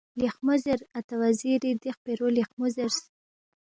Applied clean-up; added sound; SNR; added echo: none; none; none; none.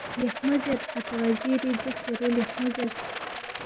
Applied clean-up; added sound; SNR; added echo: none; Rattle; 7 dB; reverberation time 1.0 s.